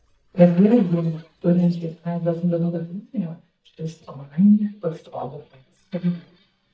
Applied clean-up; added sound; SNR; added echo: neural mask model DeepFilterNet 3.